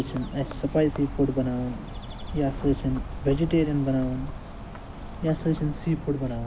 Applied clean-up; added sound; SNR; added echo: none; Bird; 8 dB; none.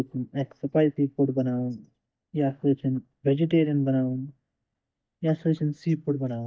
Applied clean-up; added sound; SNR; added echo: neural mask model DeepFilterNet 3.